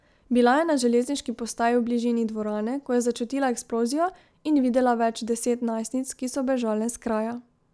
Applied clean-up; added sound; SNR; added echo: none; none; none; none.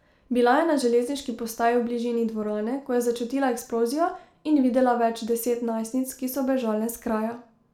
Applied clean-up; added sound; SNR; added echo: none; none; none; reverberation time 0.4 s.